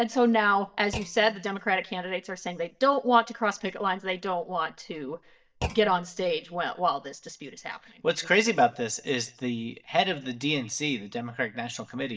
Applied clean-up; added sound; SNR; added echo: neural mask model DeepFilterNet 3.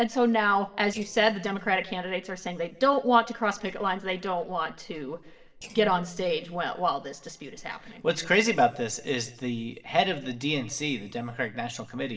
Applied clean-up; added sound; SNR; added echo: neural separator model SepFormer DNS4.